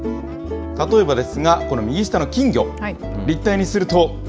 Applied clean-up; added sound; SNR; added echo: none; none; none; none.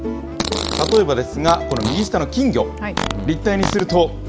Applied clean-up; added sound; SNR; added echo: none; Fart; 8 dB; none.